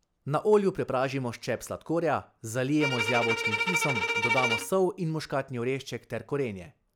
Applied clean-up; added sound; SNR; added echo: none; Bowed string instrument; 1 dB; none.